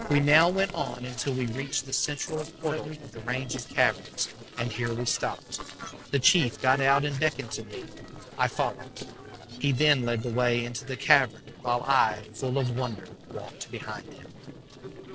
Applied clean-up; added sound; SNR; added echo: neural separator model SepFormer DNS4.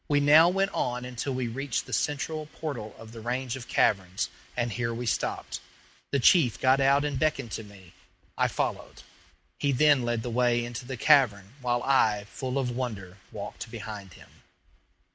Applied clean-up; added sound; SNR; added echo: none; none; none; none.